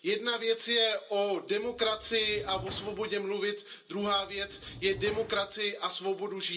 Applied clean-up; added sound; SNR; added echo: none; Sliding door; 17 dB; reverberation time 0.2 s.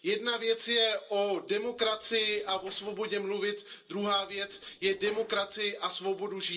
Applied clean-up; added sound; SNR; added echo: neural separator model SepFormer DNS4.